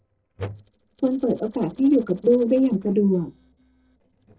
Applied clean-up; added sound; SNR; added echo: neural separator model SepFormer DNS4.